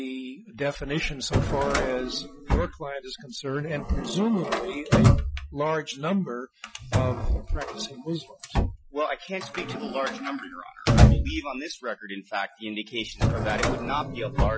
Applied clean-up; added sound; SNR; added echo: classical method Wiener filter.